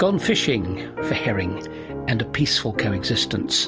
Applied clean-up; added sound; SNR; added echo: none; none; none; none.